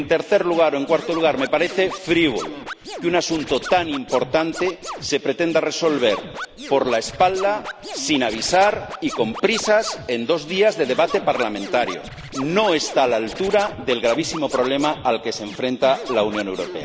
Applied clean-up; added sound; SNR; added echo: none; Scratching (performance technique); 13 dB; none.